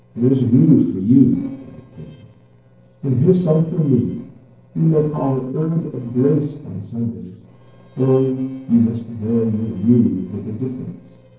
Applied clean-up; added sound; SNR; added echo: neural separator model SepFormer DNS4.